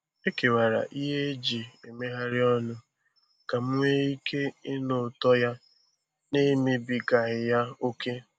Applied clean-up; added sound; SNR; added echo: none; none; none; none.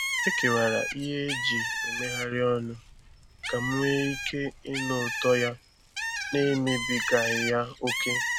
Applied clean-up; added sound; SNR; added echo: none; Bird; 3 dB; none.